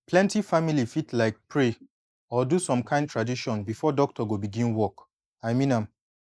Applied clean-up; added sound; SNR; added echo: neural mask model Resemble Enhance denoiser.